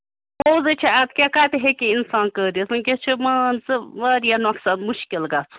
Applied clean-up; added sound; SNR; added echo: none; none; none; none.